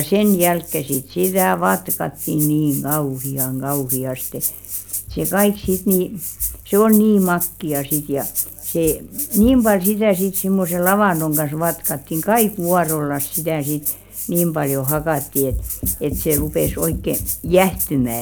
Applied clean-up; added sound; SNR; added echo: none; Rattle (instrument); 8 dB; none.